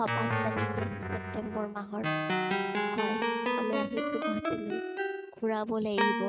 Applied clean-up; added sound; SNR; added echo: neural mask model RNNoise.